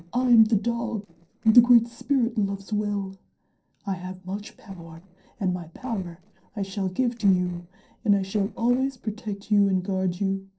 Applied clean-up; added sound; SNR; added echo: neural separator model SepFormer DNS4.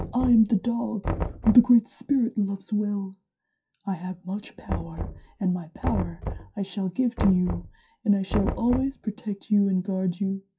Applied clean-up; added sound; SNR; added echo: classical method WPE with log-MMSE.